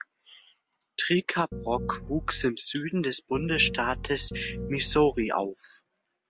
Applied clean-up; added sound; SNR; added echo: none; Piano; 8 dB; none.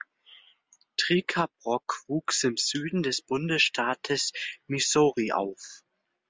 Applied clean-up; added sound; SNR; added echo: none; none; none; none.